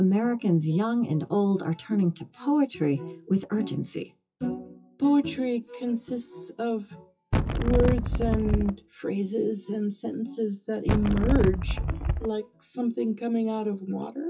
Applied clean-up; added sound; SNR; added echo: classical method WPE with log-MMSE.